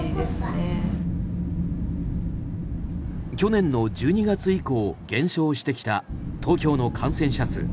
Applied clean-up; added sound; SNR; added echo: none; Wind; 3 dB; none.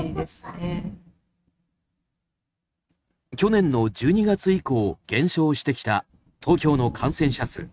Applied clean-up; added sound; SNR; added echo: neural mask model RNNoise.